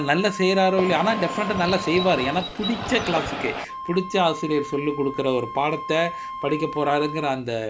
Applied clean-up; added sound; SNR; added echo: none; Bird + Wind instrument, woodwind instrument; 8 dB; none.